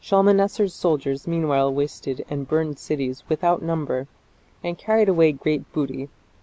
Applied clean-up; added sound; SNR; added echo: none; none; none; none.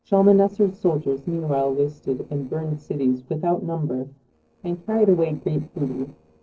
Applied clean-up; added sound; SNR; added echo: neural separator model SepFormer DNS4.